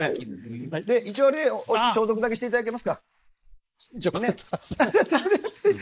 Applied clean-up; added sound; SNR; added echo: neural mask model Resemble Enhance denoiser.